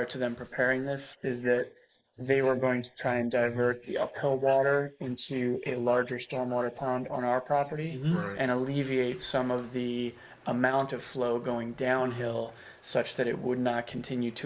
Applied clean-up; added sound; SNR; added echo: neural mask model Resemble Enhance denoiser.